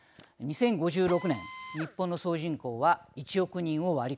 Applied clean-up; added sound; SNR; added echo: none; Drill; 17 dB; none.